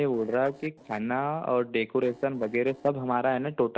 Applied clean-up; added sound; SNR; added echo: neural separator model SepFormer DNS4.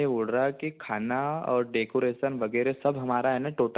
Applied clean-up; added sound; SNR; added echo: none; none; none; none.